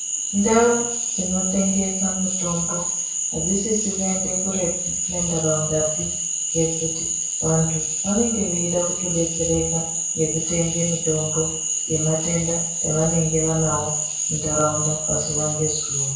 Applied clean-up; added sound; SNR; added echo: none; Cricket / Frog; 0 dB; reverberation time 0.6 s.